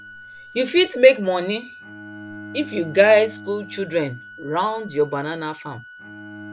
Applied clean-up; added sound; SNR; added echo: none; Bowed string instrument + Organ; 18 dB; none.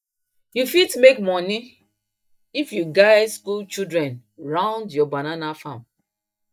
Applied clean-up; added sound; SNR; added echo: neural mask model DeepFilterNet 3.